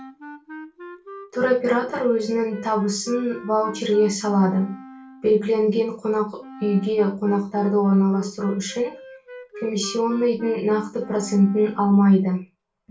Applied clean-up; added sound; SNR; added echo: none; Wind instrument, woodwind instrument; 18 dB; reverberation time 0.2 s.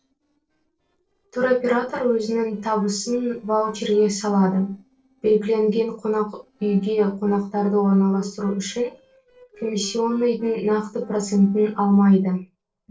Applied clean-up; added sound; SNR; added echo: neural separator model SepFormer DNS4.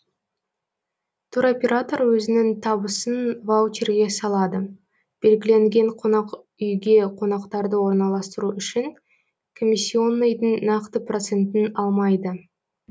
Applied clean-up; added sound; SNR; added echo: none; none; none; none.